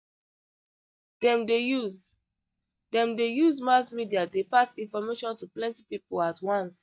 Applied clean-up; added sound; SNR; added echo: neural mask model DeepFilterNet 3.